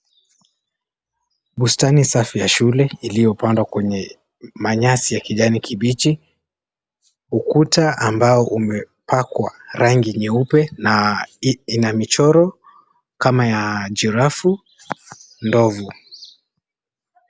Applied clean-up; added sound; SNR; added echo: none; none; none; none.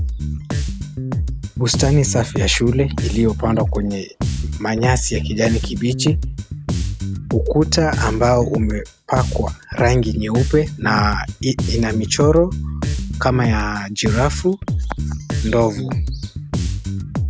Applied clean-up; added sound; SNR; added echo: none; Bass guitar; 3 dB; none.